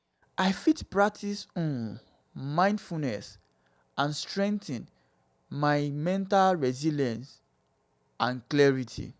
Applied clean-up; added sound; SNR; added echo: none; none; none; none.